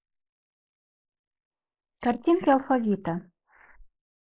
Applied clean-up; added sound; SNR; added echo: neural mask model Resemble Enhance denoiser.